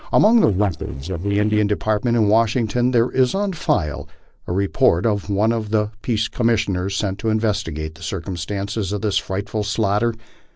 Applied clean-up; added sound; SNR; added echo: neural separator model SepFormer DNS4.